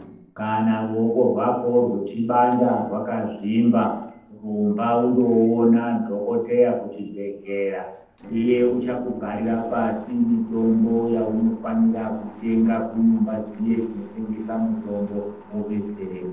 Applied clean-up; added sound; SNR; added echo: neural separator model SepFormer DNS4.